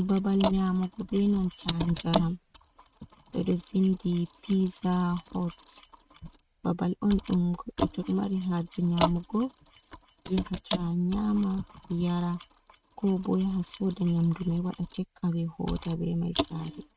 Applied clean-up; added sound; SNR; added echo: neural mask model RNNoise.